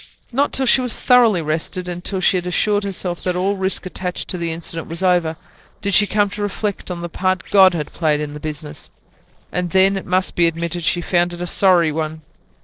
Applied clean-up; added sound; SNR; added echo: neural separator model SepFormer DNS4.